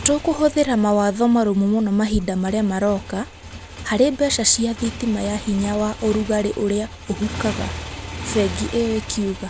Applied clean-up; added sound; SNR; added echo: none; Motorcycle; 13 dB; none.